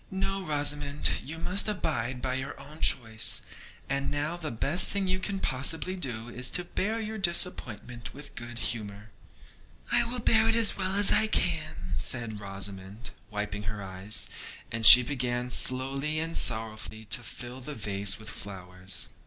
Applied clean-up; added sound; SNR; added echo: none; none; none; none.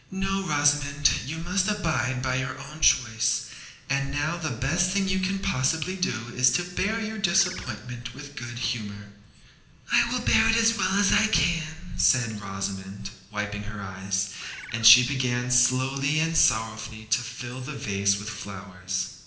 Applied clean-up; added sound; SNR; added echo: none; Bird; 15 dB; reverberation time 0.8 s.